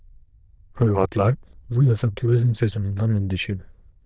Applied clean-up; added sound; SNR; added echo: neural diffusion model UNIVERSE++.